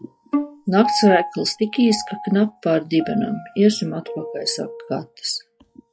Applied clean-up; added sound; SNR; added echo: classical method log-MMSE.